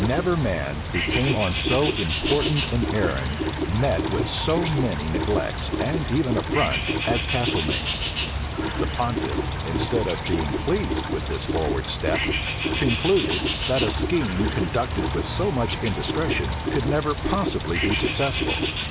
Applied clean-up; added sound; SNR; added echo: none; Bird + Mechanisms; 0 dB; none.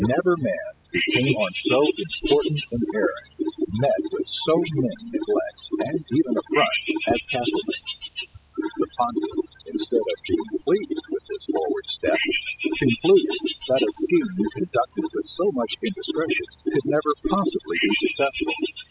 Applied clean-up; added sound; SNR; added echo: classical method spectral subtraction.